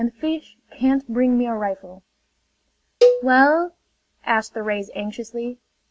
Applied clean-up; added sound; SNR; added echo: none; Cowbell; -1 dB; none.